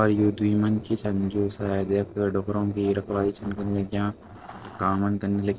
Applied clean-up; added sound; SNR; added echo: neural separator model SepFormer DNS4.